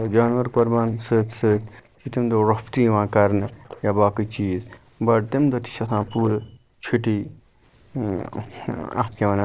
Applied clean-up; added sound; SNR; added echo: neural separator model SepFormer DNS4.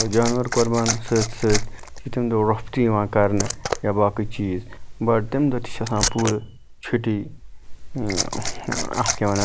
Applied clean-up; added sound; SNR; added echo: none; Liquid; 5 dB; none.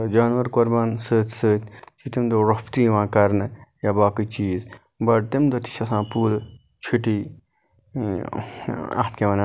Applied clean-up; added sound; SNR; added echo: none; none; none; none.